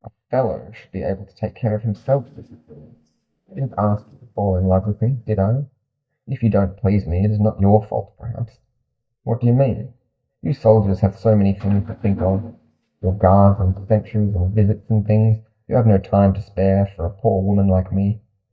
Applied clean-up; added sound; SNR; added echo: neural mask model DeepFilterNet 3.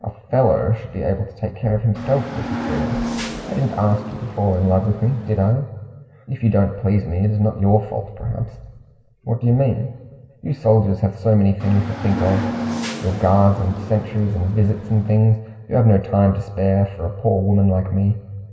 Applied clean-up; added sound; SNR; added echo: none; Hiss / Bus / Engine; 9 dB; reverberation time 1.4 s.